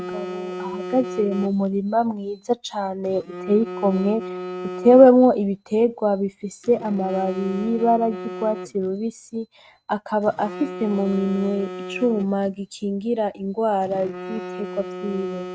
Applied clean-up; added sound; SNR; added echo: neural mask model RNNoise.